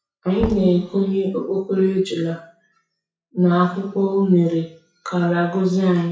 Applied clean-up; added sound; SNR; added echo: classical method WPE with log-MMSE.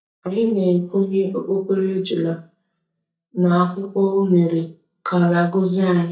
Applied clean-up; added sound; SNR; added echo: neural mask model DeepFilterNet 3.